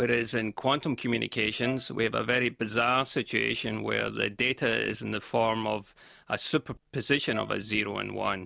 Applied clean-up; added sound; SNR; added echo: none; Wind instrument, woodwind instrument; 14 dB; none.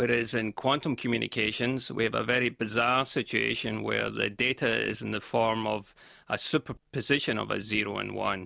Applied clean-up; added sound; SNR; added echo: none; none; none; none.